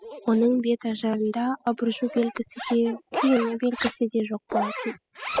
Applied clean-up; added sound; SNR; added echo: classical method spectral subtraction.